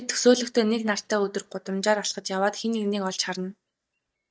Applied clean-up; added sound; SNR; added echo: neural mask model DeepFilterNet 3.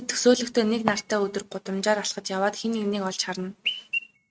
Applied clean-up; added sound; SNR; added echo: neural mask model RNNoise.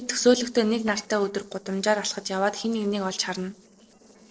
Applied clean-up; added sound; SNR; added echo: neural separator model SepFormer DNS4.